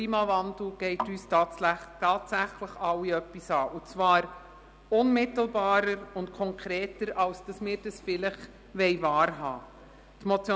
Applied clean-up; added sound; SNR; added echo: none; none; none; none.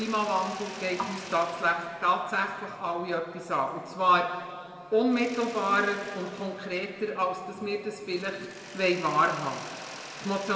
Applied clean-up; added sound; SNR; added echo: none; Mechanisms; 17 dB; reverberation time 1.9 s.